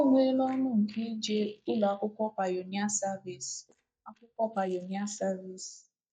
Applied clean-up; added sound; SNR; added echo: neural mask model DeepFilterNet 3.